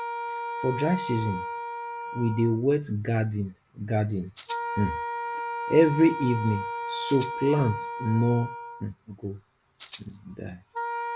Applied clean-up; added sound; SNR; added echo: none; Wind instrument, woodwind instrument + Rattle (instrument); 7 dB; none.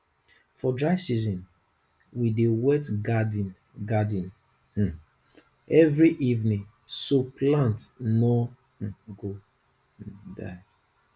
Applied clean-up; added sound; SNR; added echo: none; none; none; none.